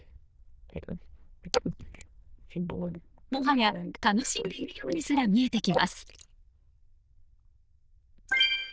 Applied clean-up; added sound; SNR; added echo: neural diffusion model UNIVERSE++.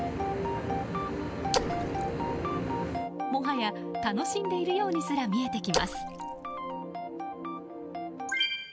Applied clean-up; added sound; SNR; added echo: none; Splash, splatter; 5 dB; none.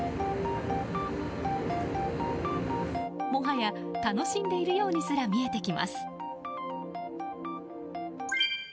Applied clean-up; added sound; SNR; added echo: none; none; none; none.